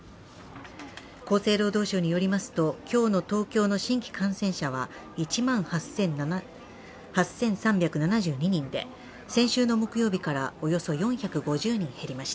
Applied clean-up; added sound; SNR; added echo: none; none; none; none.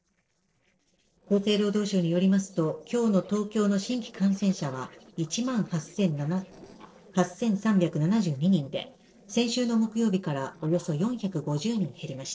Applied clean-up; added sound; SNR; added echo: neural separator model SepFormer DNS4.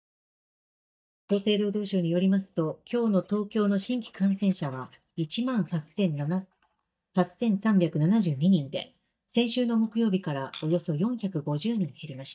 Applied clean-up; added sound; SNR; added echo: neural mask model DeepFilterNet 3.